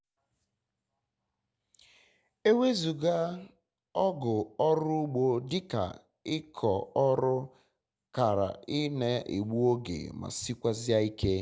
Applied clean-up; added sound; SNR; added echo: none; none; none; none.